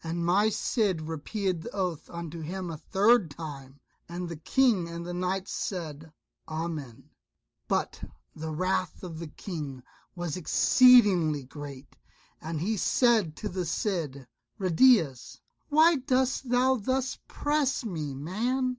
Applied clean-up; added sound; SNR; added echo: none; none; none; none.